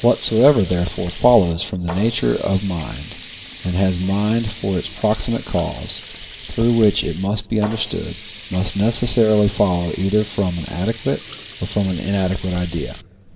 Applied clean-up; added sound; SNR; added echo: none; Sink (filling or washing); 16 dB; reverberation time 2.1 s.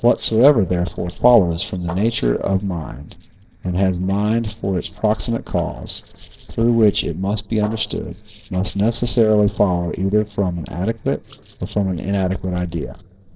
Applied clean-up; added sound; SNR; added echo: neural separator model SepFormer DNS4.